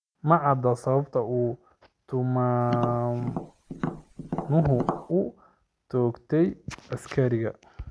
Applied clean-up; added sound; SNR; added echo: none; Tap; 7 dB; none.